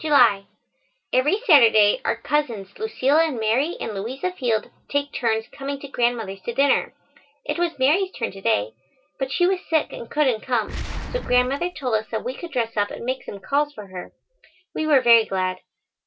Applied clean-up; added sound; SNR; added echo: none; Boom; 11 dB; none.